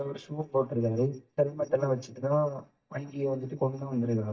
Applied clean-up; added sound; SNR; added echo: neural mask model DeepFilterNet 3.